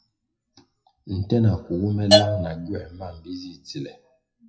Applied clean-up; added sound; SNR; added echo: classical method WPE with log-MMSE.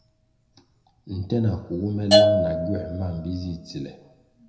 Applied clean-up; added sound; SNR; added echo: none; Bell / Percussion; -2 dB; reverberation time 0.8 s.